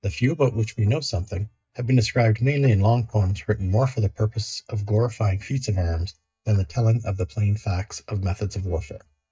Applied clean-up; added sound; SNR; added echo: neural mask model DeepFilterNet 3.